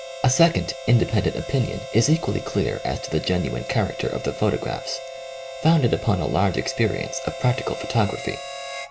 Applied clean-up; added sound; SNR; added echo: none; Harmonica; 11 dB; none.